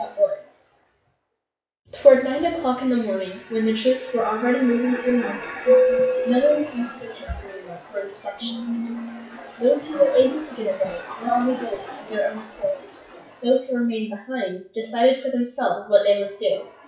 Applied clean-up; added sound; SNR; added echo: classical method WPE with log-MMSE.